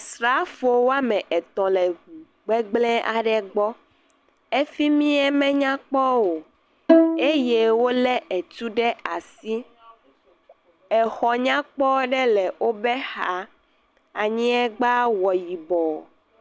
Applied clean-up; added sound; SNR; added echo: none; Bowed string instrument; -1 dB; none.